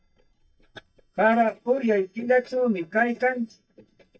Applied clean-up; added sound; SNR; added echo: neural mask model DeepFilterNet 3.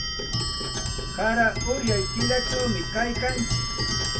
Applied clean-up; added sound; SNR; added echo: none; Clock; -1 dB; reverberation time 0.2 s.